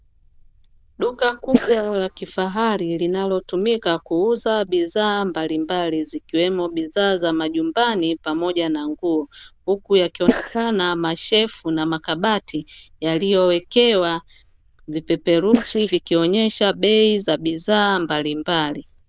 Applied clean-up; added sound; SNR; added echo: neural diffusion model UNIVERSE++.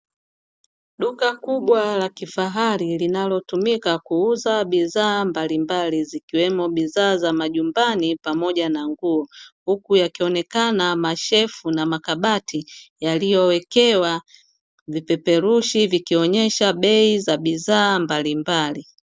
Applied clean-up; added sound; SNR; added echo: none; none; none; none.